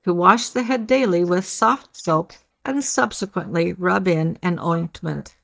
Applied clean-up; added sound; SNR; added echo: neural mask model DeepFilterNet 3.